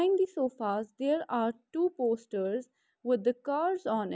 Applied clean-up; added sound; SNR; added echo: none; none; none; none.